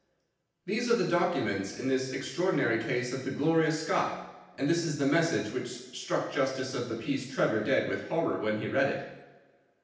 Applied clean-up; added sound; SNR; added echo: none; none; none; reverberation time 0.9 s.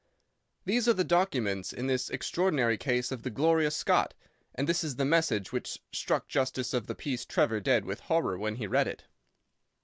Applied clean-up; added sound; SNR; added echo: none; none; none; none.